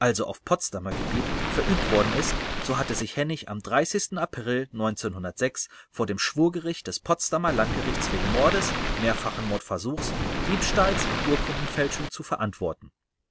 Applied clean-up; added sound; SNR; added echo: none; Waves, surf; 0 dB; none.